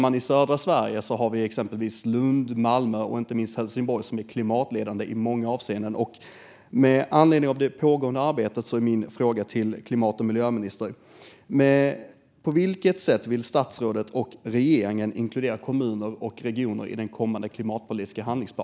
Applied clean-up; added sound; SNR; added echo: none; none; none; none.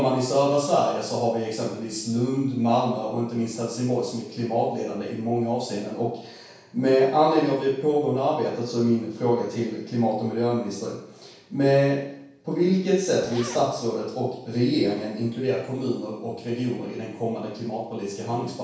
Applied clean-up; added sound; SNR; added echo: none; Zipper (clothing); 17 dB; reverberation time 0.7 s.